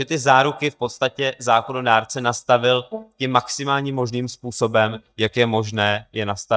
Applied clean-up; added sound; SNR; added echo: neural mask model DeepFilterNet 3.